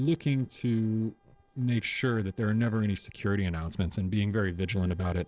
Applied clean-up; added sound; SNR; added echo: neural separator model SepFormer DNS4.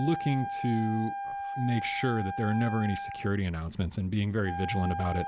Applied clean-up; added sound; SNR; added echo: none; Wind instrument, woodwind instrument; 7 dB; none.